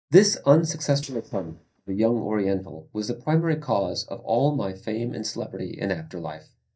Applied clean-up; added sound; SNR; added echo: neural mask model DeepFilterNet 3.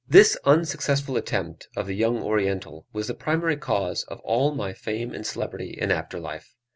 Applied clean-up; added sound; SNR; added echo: none; none; none; none.